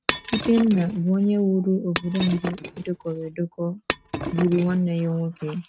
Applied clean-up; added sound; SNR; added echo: neural mask model RNNoise.